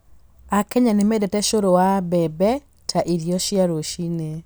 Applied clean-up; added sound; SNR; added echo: none; none; none; none.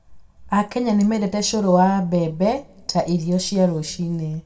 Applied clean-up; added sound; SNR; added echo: none; none; none; reverberation time 0.3 s.